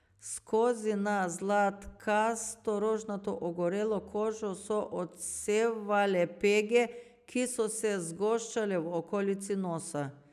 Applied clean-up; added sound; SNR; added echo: none; none; none; none.